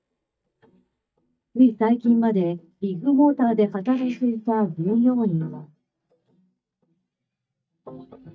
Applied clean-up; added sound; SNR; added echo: neural mask model DeepFilterNet 3.